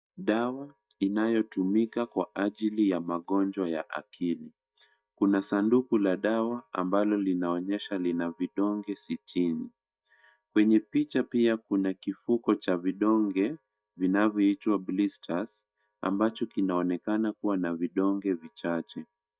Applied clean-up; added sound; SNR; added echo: neural mask model DeepFilterNet 3.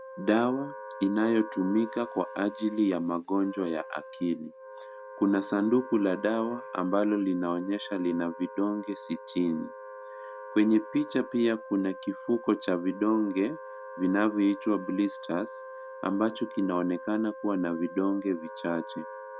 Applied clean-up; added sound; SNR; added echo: none; Wind instrument, woodwind instrument; 14 dB; none.